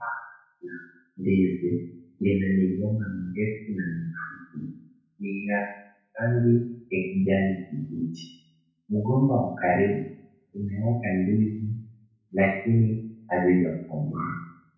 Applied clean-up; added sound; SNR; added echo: none; none; none; reverberation time 0.6 s.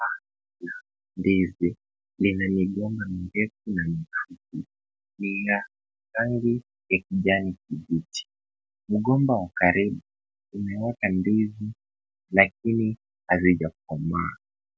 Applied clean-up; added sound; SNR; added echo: none; none; none; none.